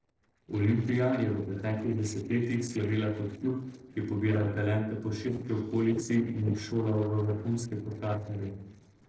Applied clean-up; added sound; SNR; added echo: neural separator model SepFormer DNS4.